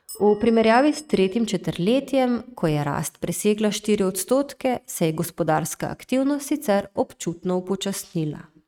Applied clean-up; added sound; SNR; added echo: neural mask model RNNoise.